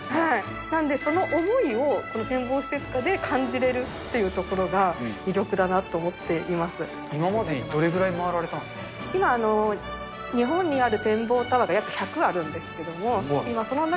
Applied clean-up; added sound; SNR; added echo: none; none; none; none.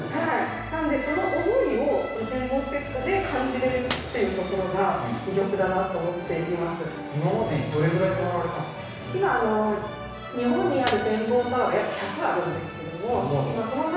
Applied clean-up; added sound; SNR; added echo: none; Shatter; 18 dB; reverberation time 1.1 s.